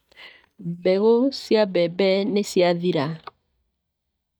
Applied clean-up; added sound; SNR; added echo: neural mask model DeepFilterNet 3.